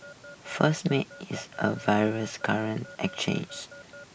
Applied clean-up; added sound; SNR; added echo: none; Alarm / Keyboard (musical); 19 dB; none.